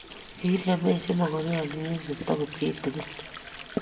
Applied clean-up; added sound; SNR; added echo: none; Sink (filling or washing) / Water; 13 dB; reverberation time 1.0 s.